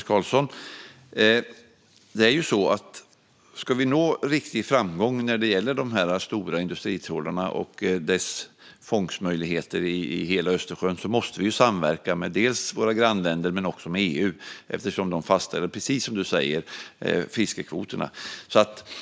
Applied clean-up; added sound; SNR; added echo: none; none; none; none.